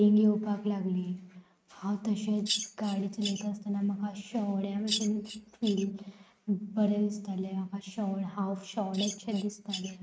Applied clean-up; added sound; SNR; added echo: neural mask model RNNoise.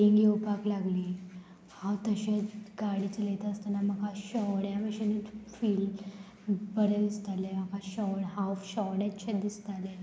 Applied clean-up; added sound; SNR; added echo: none; none; none; none.